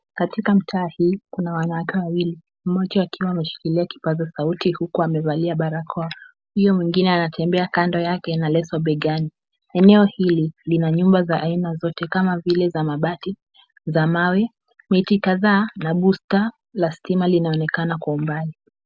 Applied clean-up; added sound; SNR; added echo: none; none; none; none.